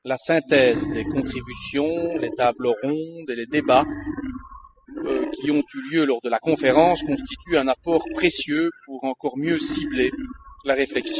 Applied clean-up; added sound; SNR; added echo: classical method spectral subtraction.